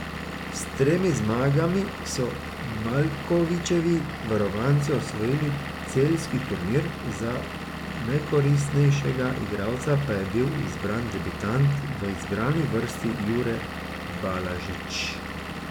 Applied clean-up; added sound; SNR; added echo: none; Engine / Vehicle; 8 dB; none.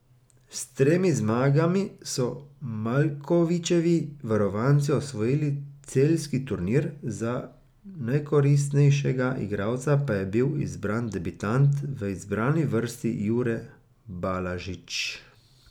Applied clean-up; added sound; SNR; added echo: none; none; none; none.